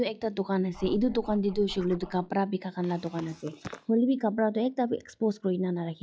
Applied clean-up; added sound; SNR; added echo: classical method log-MMSE.